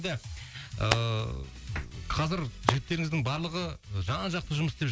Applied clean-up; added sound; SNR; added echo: none; Hands; 6 dB; none.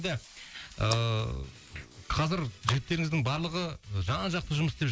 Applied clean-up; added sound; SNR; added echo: neural mask model Resemble Enhance denoiser.